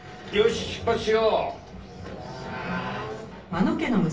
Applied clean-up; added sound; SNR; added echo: none; none; none; reverberation time 0.4 s.